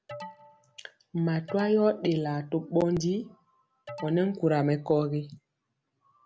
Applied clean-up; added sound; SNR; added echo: none; Alarm; 17 dB; none.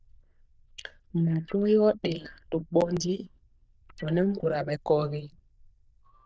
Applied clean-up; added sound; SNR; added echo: neural diffusion model UNIVERSE++.